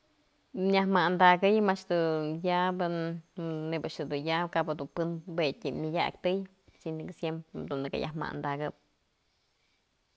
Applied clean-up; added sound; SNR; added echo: none; none; none; none.